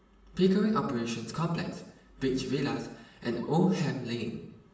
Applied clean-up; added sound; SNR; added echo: none; none; none; reverberation time 0.8 s.